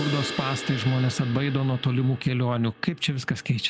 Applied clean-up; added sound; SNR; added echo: none; Crash cymbal; 12 dB; none.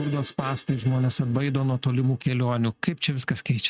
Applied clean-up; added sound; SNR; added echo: neural mask model RNNoise.